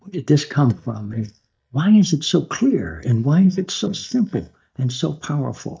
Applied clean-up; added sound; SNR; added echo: neural mask model DeepFilterNet 3.